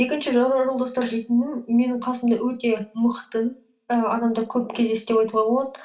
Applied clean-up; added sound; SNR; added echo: none; none; none; reverberation time 0.3 s.